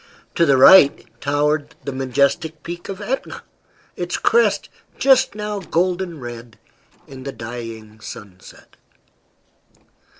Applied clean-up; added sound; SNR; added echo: neural separator model SepFormer DNS4.